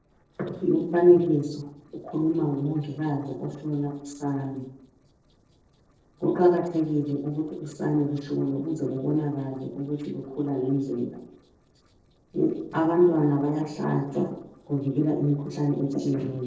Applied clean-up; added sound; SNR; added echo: neural separator model SepFormer DNS4.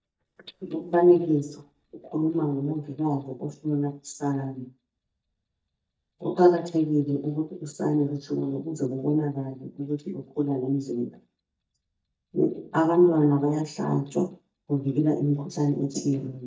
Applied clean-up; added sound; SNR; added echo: neural mask model DeepFilterNet 3.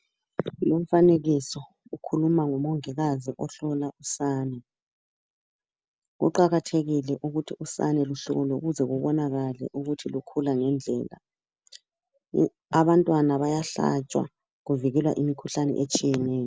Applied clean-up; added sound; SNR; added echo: none; none; none; none.